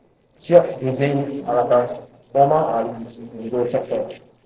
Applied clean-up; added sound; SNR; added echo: neural separator model SepFormer DNS4.